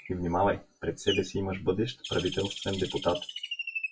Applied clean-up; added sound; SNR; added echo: classical method WPE with log-MMSE.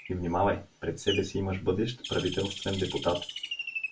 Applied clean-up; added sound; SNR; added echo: none; Bird; 9 dB; reverberation time 0.2 s.